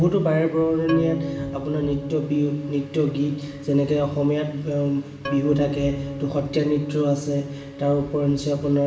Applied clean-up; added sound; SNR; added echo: none; Organ; 11 dB; reverberation time 0.8 s.